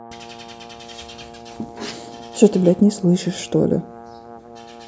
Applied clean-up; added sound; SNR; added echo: none; Brass instrument; 18 dB; none.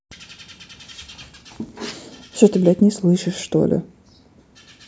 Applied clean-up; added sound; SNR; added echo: none; none; none; none.